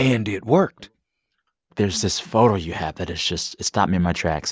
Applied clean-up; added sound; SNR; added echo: none; none; none; none.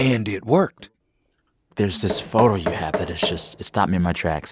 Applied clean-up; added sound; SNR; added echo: none; Knock; 9 dB; none.